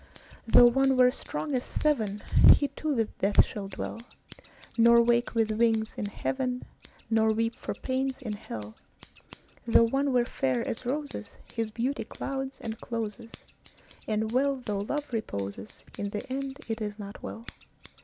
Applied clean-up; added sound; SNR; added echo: none; Scissors; 16 dB; none.